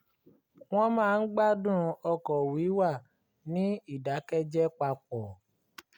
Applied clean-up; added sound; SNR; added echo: none; none; none; none.